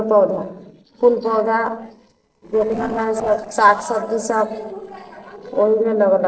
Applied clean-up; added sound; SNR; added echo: neural separator model SepFormer DNS4.